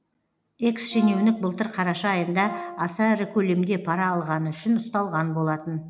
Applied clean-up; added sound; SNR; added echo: none; Brass instrument; 14 dB; none.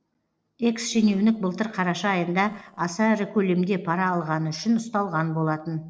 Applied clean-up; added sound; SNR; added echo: neural separator model SepFormer DNS4.